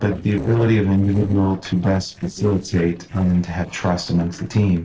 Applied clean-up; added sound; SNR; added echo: neural separator model SepFormer DNS4.